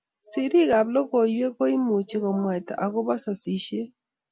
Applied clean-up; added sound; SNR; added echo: none; none; none; none.